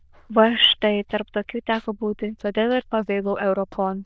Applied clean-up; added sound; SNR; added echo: neural diffusion model UNIVERSE++.